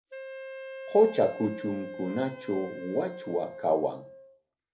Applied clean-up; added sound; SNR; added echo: none; Wind instrument, woodwind instrument; 12 dB; reverberation time 0.3 s.